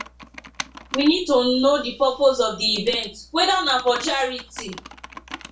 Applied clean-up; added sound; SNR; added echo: none; Computer keyboard; 17 dB; reverberation time 0.2 s.